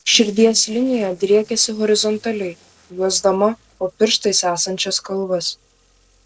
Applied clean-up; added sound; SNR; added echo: neural separator model SepFormer DNS4.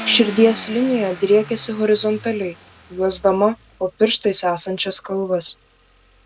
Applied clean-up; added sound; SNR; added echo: none; Car; 18 dB; none.